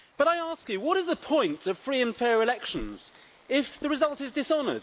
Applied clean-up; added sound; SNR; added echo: neural mask model Resemble Enhance denoiser.